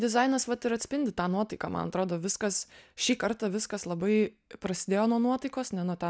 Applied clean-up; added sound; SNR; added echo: none; none; none; none.